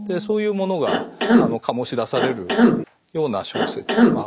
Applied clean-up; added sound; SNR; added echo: none; Cough; -5 dB; none.